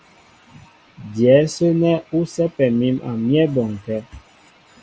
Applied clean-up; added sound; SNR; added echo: none; none; none; none.